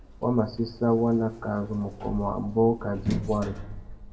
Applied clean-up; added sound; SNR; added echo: none; Sliding door; 11 dB; reverberation time 1.0 s.